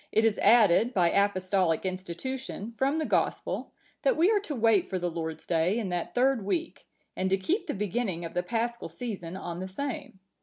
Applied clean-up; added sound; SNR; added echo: none; none; none; none.